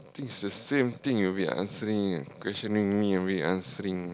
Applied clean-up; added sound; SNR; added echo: none; none; none; none.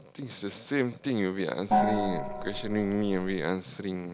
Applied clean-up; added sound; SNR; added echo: none; Gong; -1 dB; none.